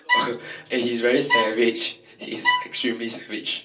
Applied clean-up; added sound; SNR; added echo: none; Bowed string instrument; 1 dB; reverberation time 0.3 s.